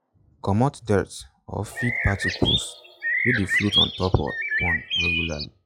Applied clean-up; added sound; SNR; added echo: classical method log-MMSE.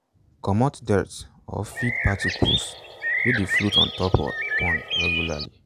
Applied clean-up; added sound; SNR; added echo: none; Bird; -1 dB; none.